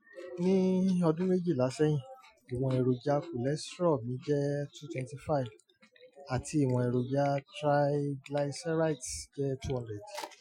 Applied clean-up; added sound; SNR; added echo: classical method Wiener filter.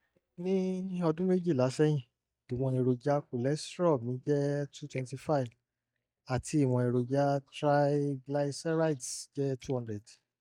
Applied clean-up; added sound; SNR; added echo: neural mask model DeepFilterNet 3.